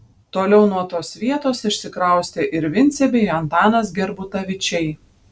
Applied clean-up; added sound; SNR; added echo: none; none; none; none.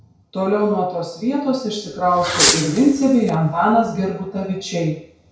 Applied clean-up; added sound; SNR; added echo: none; Fireworks; 4 dB; reverberation time 0.6 s.